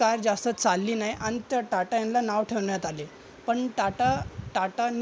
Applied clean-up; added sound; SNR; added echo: none; none; none; none.